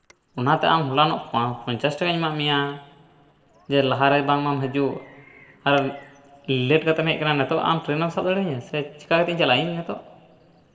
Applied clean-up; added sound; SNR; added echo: neural separator model SepFormer DNS4.